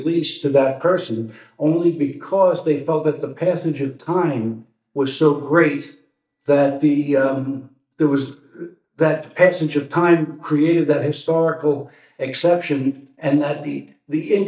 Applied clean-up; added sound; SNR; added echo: neural mask model DeepFilterNet 3.